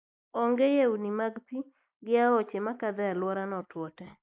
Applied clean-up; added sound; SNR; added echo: neural mask model Resemble Enhance denoiser.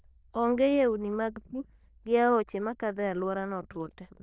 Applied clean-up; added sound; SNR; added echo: neural diffusion model UNIVERSE++.